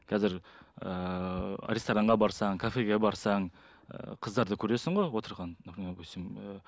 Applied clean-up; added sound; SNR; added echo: none; none; none; none.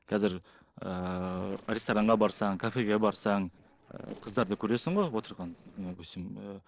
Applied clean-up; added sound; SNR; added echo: neural separator model SepFormer DNS4.